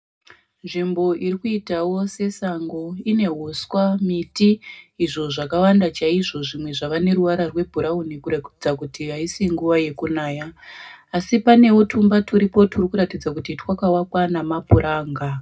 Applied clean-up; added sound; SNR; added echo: none; none; none; reverberation time 0.2 s.